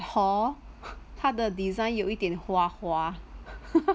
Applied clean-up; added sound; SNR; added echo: none; none; none; none.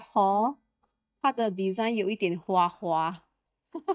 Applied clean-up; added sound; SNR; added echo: neural mask model DeepFilterNet 3.